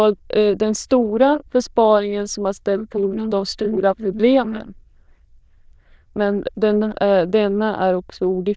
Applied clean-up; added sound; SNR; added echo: neural diffusion model UNIVERSE++.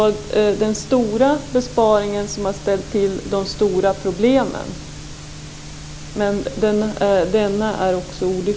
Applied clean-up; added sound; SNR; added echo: none; none; none; none.